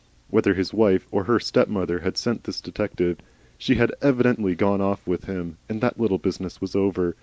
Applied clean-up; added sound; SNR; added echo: none; none; none; none.